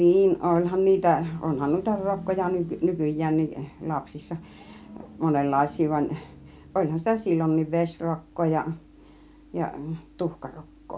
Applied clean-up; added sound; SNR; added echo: none; none; none; none.